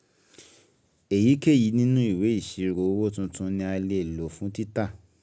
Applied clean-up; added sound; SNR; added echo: none; none; none; none.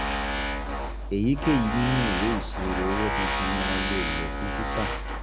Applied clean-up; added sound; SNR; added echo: none; Tools; -2 dB; none.